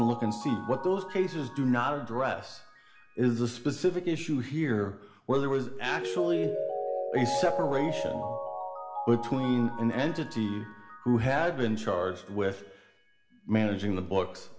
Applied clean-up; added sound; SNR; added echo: none; Mallet percussion; 8 dB; reverberation time 0.6 s.